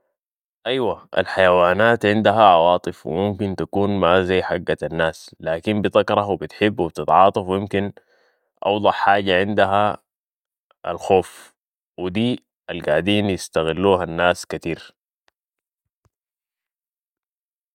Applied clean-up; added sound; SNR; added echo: none; none; none; none.